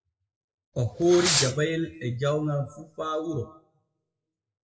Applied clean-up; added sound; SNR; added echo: classical method WPE with log-MMSE.